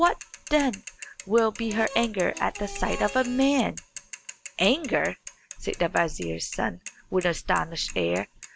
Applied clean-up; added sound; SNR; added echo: none; Mechanisms / Bicycle + Harmonica; 16 dB; none.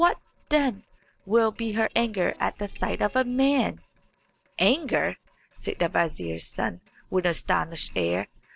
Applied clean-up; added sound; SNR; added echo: neural separator model SepFormer DNS4.